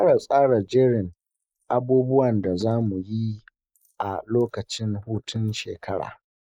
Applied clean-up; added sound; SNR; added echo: neural mask model Resemble Enhance denoiser.